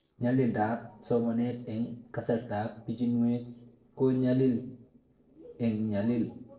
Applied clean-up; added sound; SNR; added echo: neural separator model SepFormer DNS4.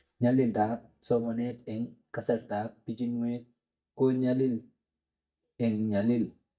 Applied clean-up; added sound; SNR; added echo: neural mask model DeepFilterNet 3.